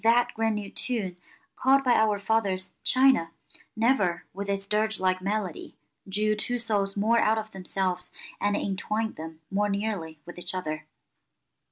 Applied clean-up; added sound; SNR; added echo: none; none; none; none.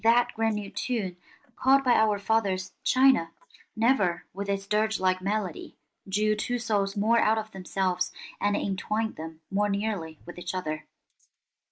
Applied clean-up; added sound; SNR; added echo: neural mask model Resemble Enhance denoiser.